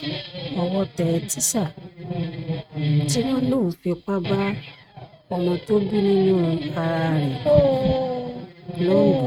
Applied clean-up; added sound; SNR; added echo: neural mask model RNNoise.